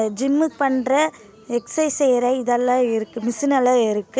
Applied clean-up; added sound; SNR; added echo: none; none; none; none.